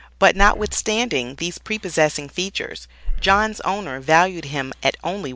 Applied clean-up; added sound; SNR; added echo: none; Breathing; 9 dB; none.